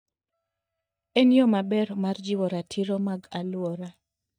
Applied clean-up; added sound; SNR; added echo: neural mask model DeepFilterNet 3.